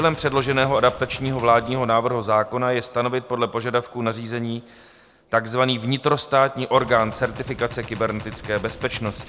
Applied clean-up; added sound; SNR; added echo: none; Gunshot, gunfire; 18 dB; none.